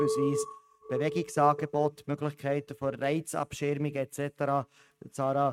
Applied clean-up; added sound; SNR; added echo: neural mask model RNNoise.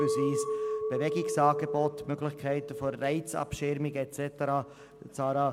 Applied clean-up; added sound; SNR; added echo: none; Chink, clink; 5 dB; none.